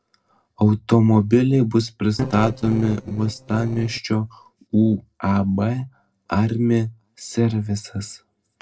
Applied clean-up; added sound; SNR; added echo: neural separator model SepFormer DNS4.